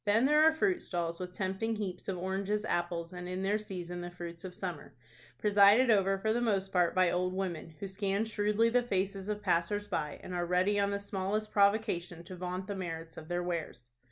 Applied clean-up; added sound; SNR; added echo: none; none; none; none.